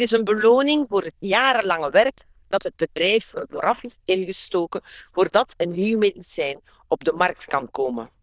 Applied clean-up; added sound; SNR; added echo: neural diffusion model UNIVERSE++.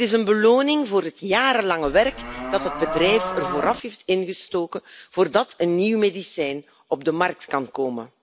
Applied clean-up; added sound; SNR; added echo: none; Livestock, farm animals, working animals; 7 dB; none.